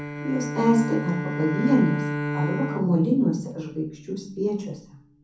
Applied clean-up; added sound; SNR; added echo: none; Bowed string instrument; 6 dB; reverberation time 0.6 s.